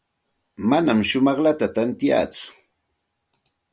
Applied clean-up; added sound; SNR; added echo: none; none; none; none.